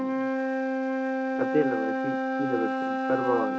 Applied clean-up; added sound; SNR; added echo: none; Wind instrument, woodwind instrument; -3 dB; reverberation time 0.2 s.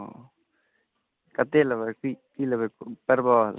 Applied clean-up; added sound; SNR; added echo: none; none; none; none.